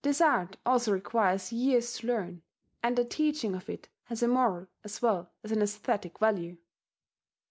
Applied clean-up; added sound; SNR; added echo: none; none; none; none.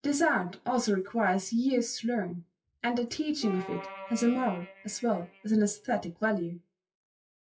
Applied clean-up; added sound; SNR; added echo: classical method WPE with log-MMSE.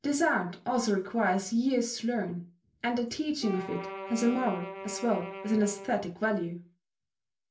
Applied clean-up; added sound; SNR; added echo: none; Wind instrument, woodwind instrument; 11 dB; reverberation time 0.3 s.